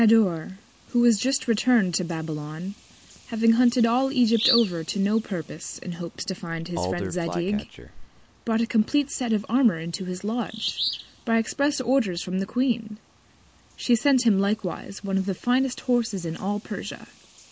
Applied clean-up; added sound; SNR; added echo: neural mask model Resemble Enhance denoiser.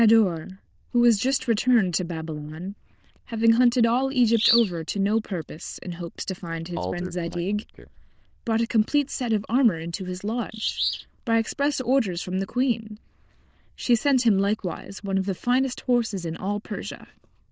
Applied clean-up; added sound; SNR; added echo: neural diffusion model UNIVERSE++.